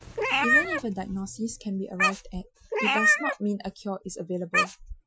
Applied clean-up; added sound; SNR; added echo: classical method Wiener filter.